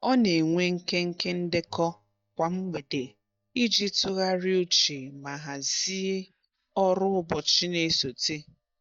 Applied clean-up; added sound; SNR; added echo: neural mask model DeepFilterNet 3.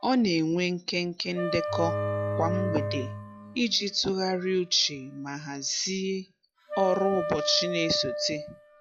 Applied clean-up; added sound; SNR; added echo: classical method log-MMSE.